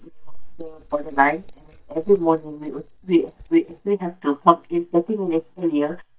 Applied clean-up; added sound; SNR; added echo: neural mask model DeepFilterNet 3.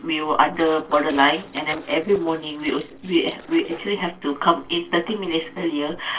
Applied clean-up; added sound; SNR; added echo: neural separator model SepFormer DNS4.